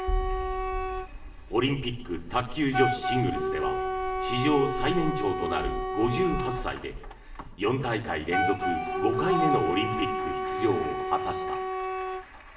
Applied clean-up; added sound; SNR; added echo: none; Wind instrument, woodwind instrument; 2 dB; reverberation time 1.3 s.